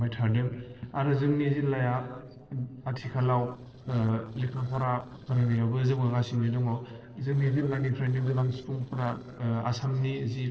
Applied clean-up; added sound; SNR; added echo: neural separator model SepFormer DNS4.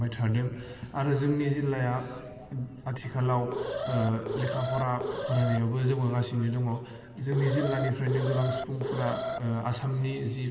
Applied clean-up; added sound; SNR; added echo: none; Alarm; 5 dB; reverberation time 2.2 s.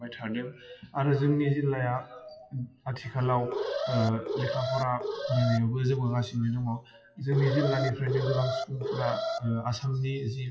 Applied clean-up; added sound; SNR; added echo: classical method WPE with log-MMSE.